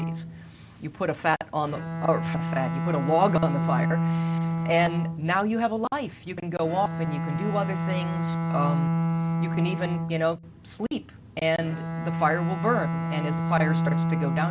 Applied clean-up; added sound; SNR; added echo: none; Bowed string instrument; 0 dB; none.